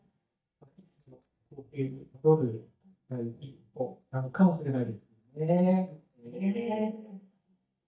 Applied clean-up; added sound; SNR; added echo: neural mask model DeepFilterNet 3.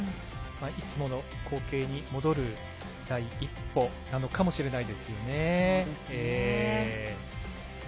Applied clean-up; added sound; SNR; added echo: none; none; none; none.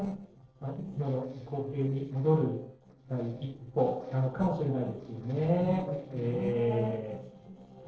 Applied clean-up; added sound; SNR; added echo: neural separator model SepFormer DNS4.